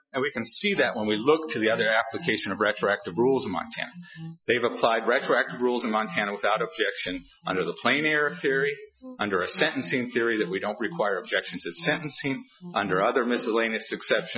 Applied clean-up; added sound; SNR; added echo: classical method Wiener filter.